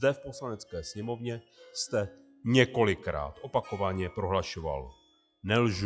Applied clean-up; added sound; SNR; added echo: classical method log-MMSE.